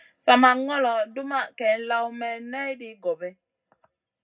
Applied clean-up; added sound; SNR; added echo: none; none; none; reverberation time 0.3 s.